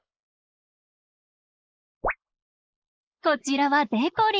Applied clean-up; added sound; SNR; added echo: neural mask model Resemble Enhance denoiser.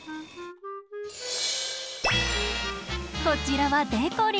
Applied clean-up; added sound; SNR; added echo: none; Wind instrument, woodwind instrument; 12 dB; none.